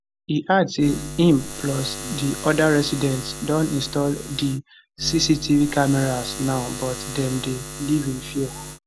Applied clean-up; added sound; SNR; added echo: none; Buzz; 9 dB; none.